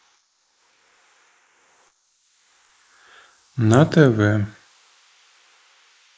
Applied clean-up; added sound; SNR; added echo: neural mask model Resemble Enhance denoiser.